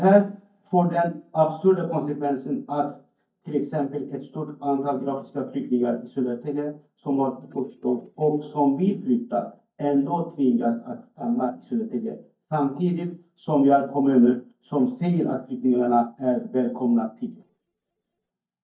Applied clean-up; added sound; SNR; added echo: neural mask model DeepFilterNet 3.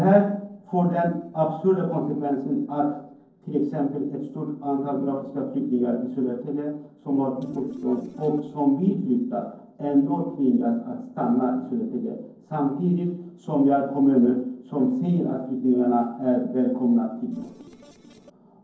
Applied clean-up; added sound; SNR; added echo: neural separator model SepFormer DNS4.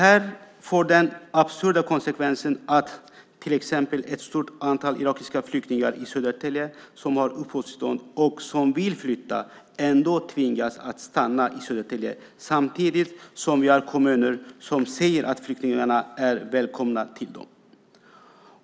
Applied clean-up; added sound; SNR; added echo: none; none; none; none.